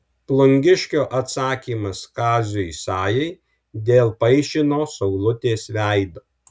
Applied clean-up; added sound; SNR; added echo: none; none; none; none.